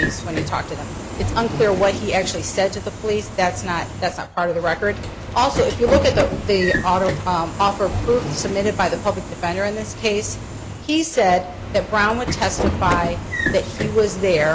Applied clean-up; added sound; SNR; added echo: none; Sliding door / Train; 6 dB; none.